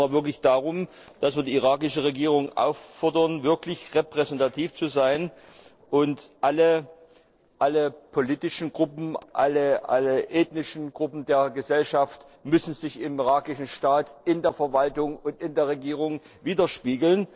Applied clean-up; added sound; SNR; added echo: neural separator model SepFormer DNS4.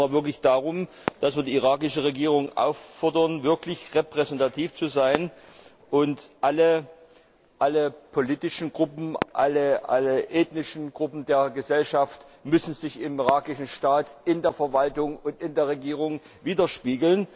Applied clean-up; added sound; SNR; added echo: none; Fireworks; 18 dB; none.